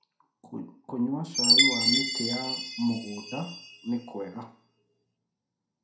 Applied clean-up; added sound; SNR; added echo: none; Chime; -4 dB; reverberation time 0.4 s.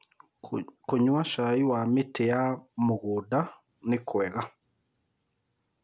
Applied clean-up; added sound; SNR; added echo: none; none; none; none.